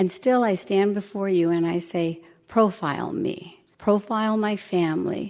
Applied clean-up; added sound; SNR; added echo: none; none; none; none.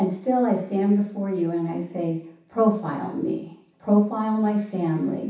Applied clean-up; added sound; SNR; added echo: none; none; none; reverberation time 0.7 s.